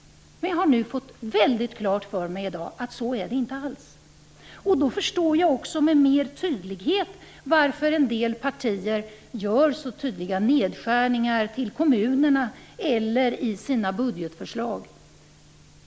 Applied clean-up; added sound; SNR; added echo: none; none; none; none.